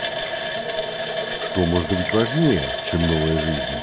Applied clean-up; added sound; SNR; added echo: none; Water tap, faucet; 3 dB; none.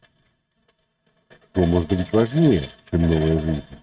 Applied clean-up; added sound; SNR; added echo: neural mask model RNNoise.